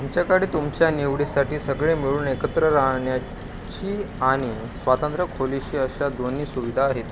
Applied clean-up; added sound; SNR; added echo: none; Motor vehicle (road); 17 dB; none.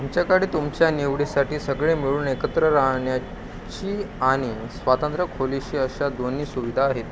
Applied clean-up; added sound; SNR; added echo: none; none; none; none.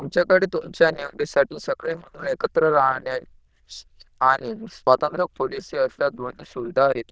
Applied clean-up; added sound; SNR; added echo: neural diffusion model UNIVERSE++.